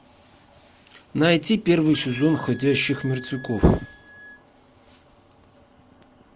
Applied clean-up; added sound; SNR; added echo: none; Wind instrument, woodwind instrument; 18 dB; none.